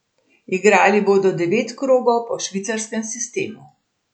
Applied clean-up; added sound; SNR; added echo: none; none; none; none.